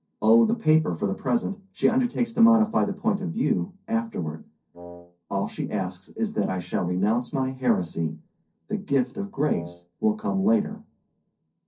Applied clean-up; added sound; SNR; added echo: neural separator model SepFormer DNS4.